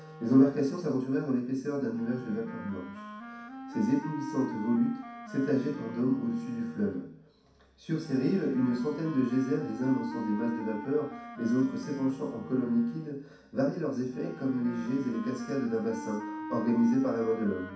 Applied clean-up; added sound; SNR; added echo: none; Wind instrument, woodwind instrument; 13 dB; reverberation time 0.6 s.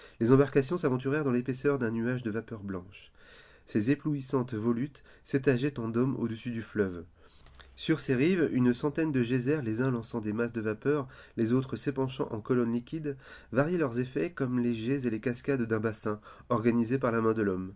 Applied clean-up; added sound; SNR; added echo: none; none; none; none.